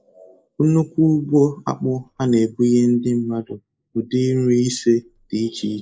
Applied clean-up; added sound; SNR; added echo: neural mask model Resemble Enhance denoiser.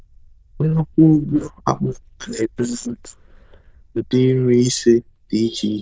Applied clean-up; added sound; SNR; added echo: neural diffusion model UNIVERSE++.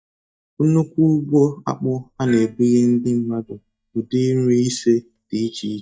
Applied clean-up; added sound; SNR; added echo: neural mask model DeepFilterNet 3.